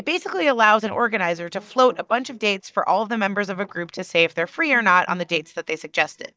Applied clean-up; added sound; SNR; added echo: neural mask model DeepFilterNet 3.